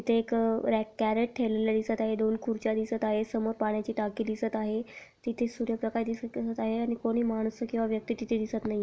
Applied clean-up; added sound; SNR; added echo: none; none; none; none.